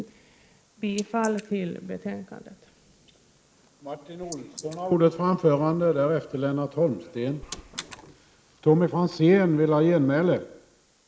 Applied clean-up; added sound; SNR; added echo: neural mask model Resemble Enhance denoiser.